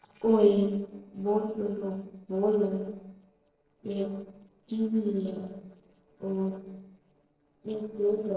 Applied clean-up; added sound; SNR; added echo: neural separator model SepFormer DNS4.